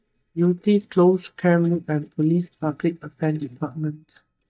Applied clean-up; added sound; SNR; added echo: neural mask model DeepFilterNet 3.